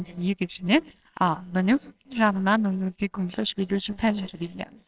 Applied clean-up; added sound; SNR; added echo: neural separator model SepFormer WHAMR!.